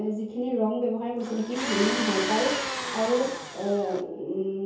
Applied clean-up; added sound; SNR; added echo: none; Tools; 4 dB; reverberation time 0.7 s.